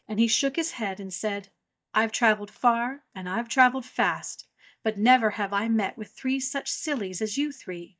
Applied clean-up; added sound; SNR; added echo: neural mask model DeepFilterNet 3.